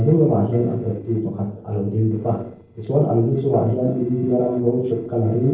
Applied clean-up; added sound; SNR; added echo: neural separator model SepFormer DNS4.